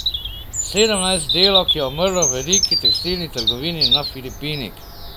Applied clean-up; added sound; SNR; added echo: none; Bird vocalization, bird call, bird song; -1 dB; none.